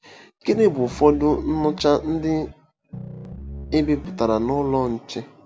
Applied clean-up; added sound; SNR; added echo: none; Piano; 13 dB; none.